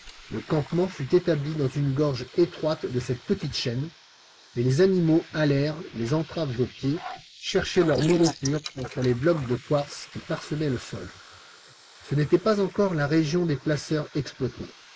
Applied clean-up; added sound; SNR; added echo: neural mask model Resemble Enhance denoiser.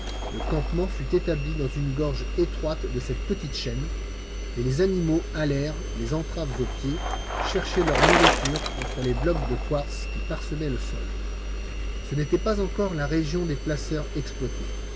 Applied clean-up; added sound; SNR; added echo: none; Bicycle + Engine; 0 dB; none.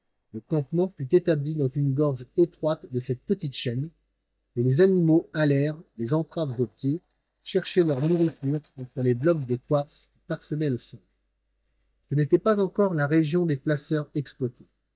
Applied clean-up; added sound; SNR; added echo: neural mask model DeepFilterNet 3.